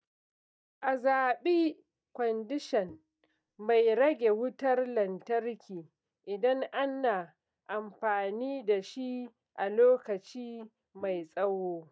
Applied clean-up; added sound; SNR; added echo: neural mask model DeepFilterNet 3.